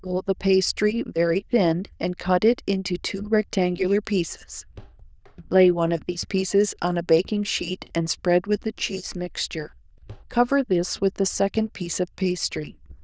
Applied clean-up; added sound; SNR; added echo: neural diffusion model UNIVERSE++.